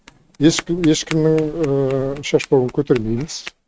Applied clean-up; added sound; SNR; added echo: neural mask model RNNoise.